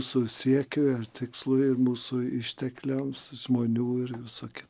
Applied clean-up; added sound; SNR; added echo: none; none; none; none.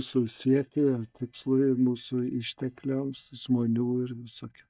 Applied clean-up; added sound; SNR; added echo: neural mask model DeepFilterNet 3.